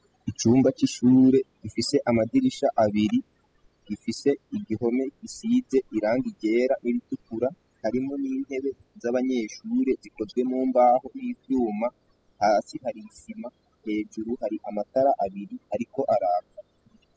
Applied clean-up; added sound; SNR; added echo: classical method spectral subtraction.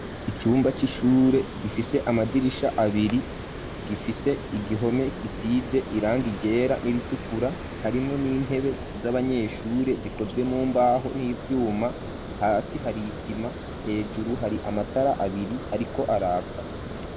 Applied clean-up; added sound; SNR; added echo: none; Water; 9 dB; none.